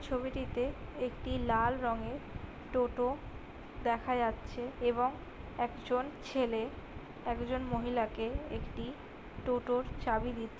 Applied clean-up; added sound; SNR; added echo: none; none; none; none.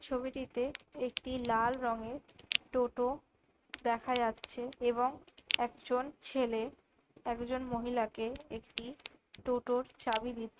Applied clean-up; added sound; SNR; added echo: neural mask model RNNoise.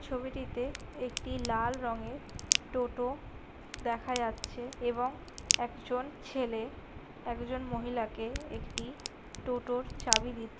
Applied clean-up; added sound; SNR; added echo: none; Crack; 2 dB; none.